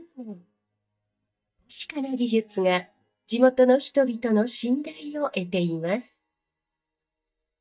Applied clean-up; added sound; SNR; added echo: neural mask model DeepFilterNet 3.